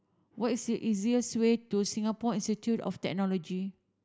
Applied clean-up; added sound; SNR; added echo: none; none; none; none.